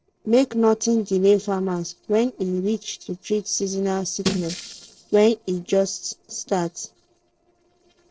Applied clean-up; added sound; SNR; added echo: neural separator model SepFormer DNS4.